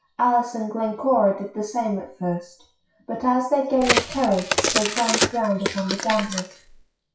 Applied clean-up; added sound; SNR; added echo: classical method WPE with log-MMSE.